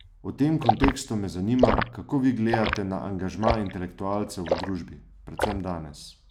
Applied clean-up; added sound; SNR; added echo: none; Liquid; 3 dB; none.